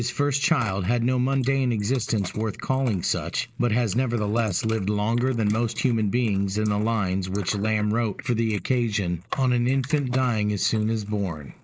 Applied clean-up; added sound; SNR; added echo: neural mask model Resemble Enhance denoiser.